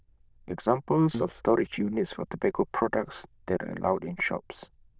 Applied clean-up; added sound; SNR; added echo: neural diffusion model UNIVERSE++.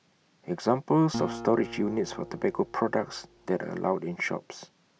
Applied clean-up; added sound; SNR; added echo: none; Acoustic guitar; 12 dB; none.